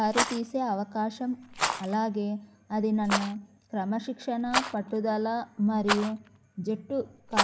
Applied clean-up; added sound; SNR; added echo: none; Rattle; 5 dB; none.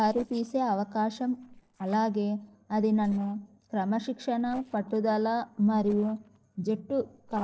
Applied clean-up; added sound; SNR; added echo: neural separator model SepFormer DNS4.